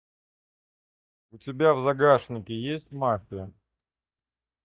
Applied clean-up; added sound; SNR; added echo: neural mask model DeepFilterNet 3.